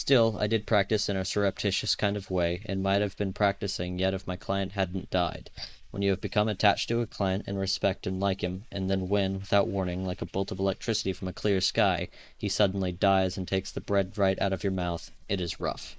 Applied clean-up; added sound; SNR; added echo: neural mask model Resemble Enhance denoiser.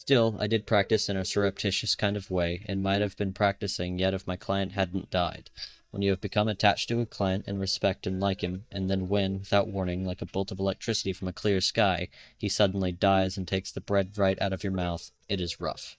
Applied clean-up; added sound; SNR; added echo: neural mask model DeepFilterNet 3.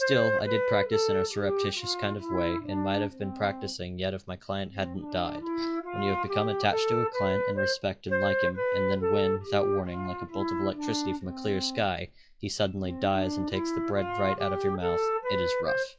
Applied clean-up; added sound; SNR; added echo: classical method log-MMSE.